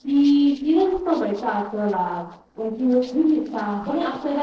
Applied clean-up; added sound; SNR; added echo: neural separator model SepFormer DNS4.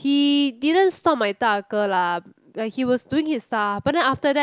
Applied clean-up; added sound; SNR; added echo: none; none; none; none.